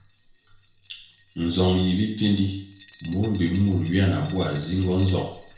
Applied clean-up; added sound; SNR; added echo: none; Glass; 19 dB; reverberation time 0.5 s.